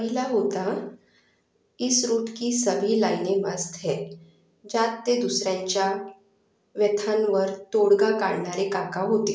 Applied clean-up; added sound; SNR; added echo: none; none; none; none.